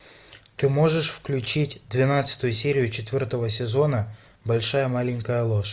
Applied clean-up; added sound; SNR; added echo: none; none; none; none.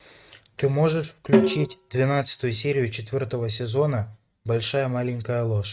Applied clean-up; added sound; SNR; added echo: neural mask model RNNoise.